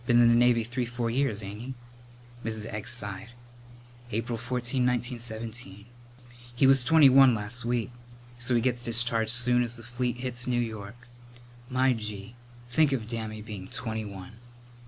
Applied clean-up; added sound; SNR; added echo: none; none; none; none.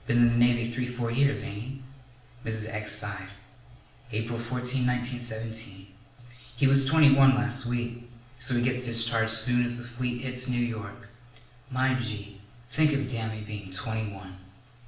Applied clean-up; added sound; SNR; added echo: none; none; none; reverberation time 0.6 s.